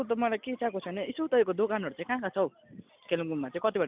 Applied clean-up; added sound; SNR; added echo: none; none; none; none.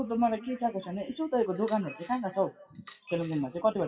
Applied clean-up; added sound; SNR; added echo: classical method WPE with log-MMSE.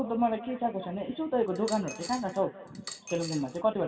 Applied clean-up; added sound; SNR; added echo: none; Coin (dropping); 14 dB; reverberation time 2.0 s.